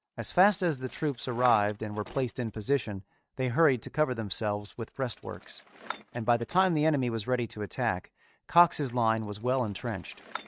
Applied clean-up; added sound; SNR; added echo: neural mask model RNNoise.